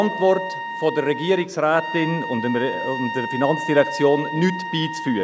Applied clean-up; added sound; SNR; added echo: none; Trumpet; 8 dB; none.